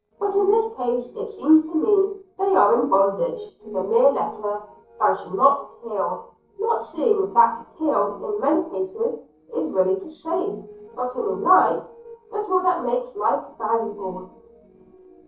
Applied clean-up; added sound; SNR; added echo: neural separator model SepFormer DNS4.